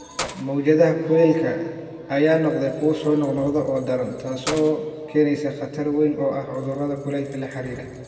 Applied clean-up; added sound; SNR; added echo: none; Keys jangling; 18 dB; reverberation time 2.0 s.